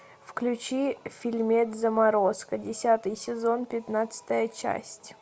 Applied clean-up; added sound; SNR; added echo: none; none; none; none.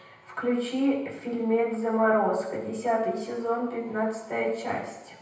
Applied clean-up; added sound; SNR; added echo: none; none; none; reverberation time 0.9 s.